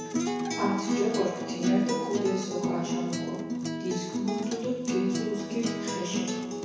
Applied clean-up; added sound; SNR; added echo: none; Acoustic guitar; -1 dB; reverberation time 1.0 s.